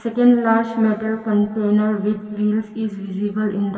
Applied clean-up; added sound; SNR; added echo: none; none; none; reverberation time 2.2 s.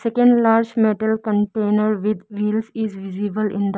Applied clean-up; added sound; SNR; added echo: none; none; none; none.